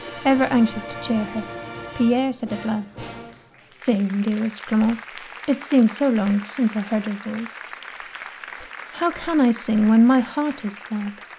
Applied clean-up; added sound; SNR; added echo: none; Applause; 15 dB; none.